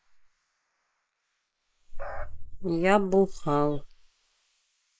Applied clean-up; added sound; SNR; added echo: neural mask model Resemble Enhance denoiser.